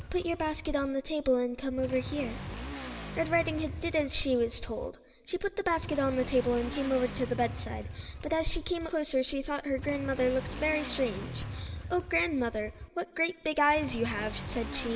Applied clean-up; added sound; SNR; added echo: none; Motorcycle / Accelerating, revving, vroom; 10 dB; reverberation time 1.6 s.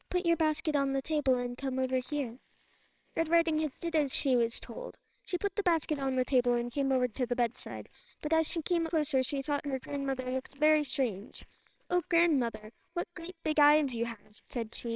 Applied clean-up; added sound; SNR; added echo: neural separator model SepFormer WHAMR!.